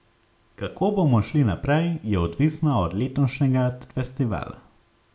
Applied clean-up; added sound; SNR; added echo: none; none; none; none.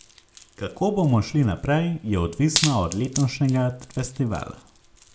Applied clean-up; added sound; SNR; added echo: none; Wood; 11 dB; none.